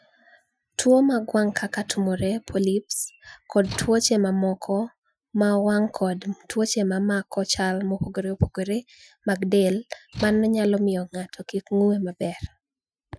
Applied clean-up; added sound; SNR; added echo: classical method Wiener filter.